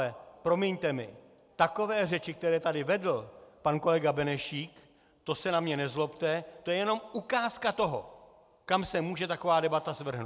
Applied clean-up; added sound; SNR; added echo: none; none; none; none.